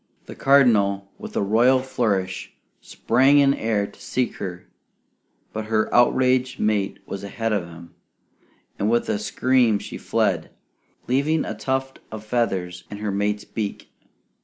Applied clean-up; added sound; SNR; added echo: none; none; none; none.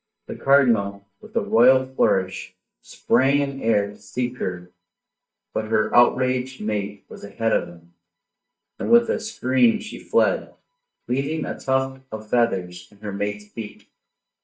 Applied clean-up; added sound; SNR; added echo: neural mask model DeepFilterNet 3.